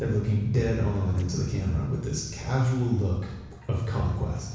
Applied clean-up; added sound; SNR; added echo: none; Explosion; 19 dB; reverberation time 1.1 s.